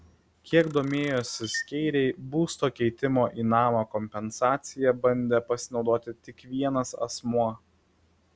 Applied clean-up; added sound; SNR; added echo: none; Camera; 14 dB; none.